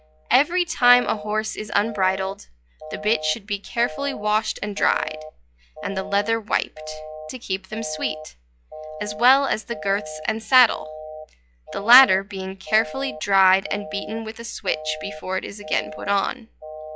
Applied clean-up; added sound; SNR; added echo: classical method log-MMSE.